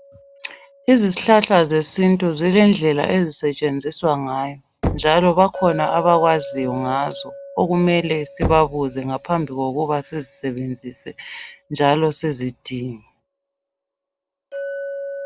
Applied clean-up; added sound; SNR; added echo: none; Chink, clink + Knock; 13 dB; none.